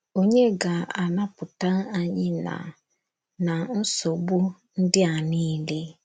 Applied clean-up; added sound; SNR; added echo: none; none; none; none.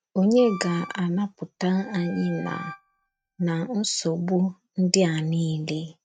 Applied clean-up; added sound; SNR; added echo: neural mask model RNNoise.